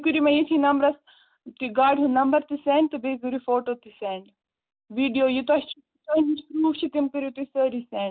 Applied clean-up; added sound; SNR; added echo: none; none; none; none.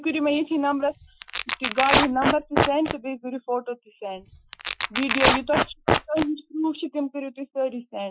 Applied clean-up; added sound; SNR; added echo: classical method Wiener filter.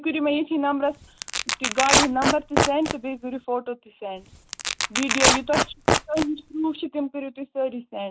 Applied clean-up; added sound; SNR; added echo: none; Tearing; -2 dB; none.